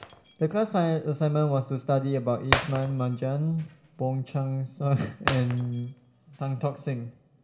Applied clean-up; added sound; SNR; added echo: none; Shatter; 9 dB; reverberation time 0.4 s.